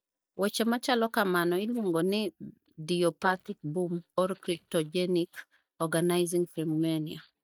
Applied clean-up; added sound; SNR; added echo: neural mask model DeepFilterNet 3.